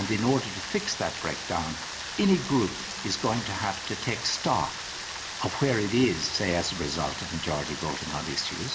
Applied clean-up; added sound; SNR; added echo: none; Rain; 7 dB; reverberation time 2.3 s.